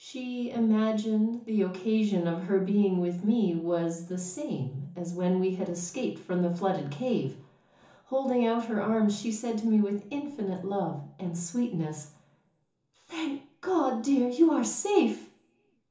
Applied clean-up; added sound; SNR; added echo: none; none; none; reverberation time 0.7 s.